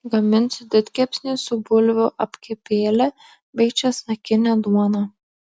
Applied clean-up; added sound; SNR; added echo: none; none; none; none.